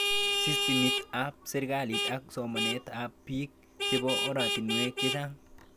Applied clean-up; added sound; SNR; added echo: none; Vehicle horn, car horn, honking; -1 dB; none.